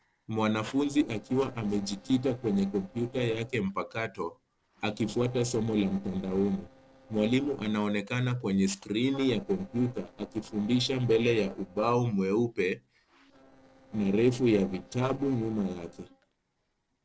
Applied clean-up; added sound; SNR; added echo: neural separator model SepFormer DNS4.